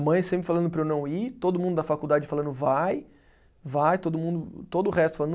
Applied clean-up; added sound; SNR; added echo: none; none; none; none.